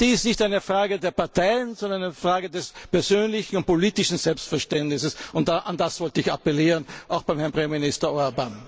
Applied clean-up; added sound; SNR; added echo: none; none; none; none.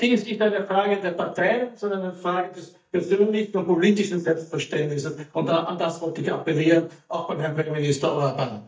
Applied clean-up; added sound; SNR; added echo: neural mask model DeepFilterNet 3.